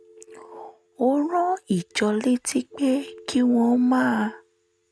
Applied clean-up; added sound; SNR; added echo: neural mask model RNNoise.